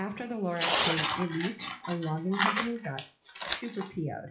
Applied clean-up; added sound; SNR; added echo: classical method WPE with log-MMSE.